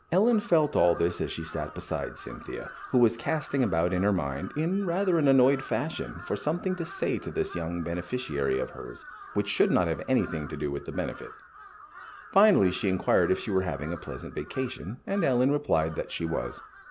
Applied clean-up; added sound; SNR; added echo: none; Crow; 18 dB; none.